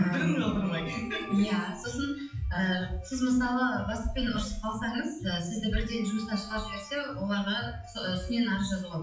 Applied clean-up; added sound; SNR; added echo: classical method WPE with log-MMSE.